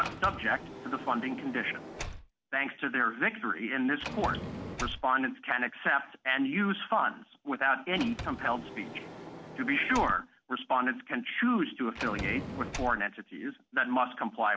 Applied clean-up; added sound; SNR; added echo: none; Sliding door; 12 dB; none.